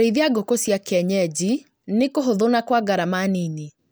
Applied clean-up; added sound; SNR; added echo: none; none; none; none.